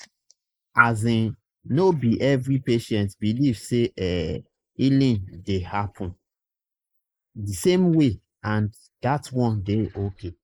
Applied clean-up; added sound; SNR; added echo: neural mask model Resemble Enhance denoiser.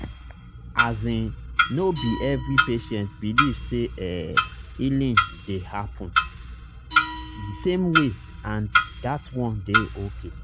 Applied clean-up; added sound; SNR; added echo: none; Clock + Glass; -3 dB; none.